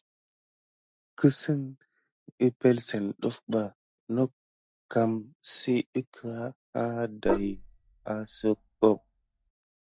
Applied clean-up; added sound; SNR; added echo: neural mask model DeepFilterNet 3.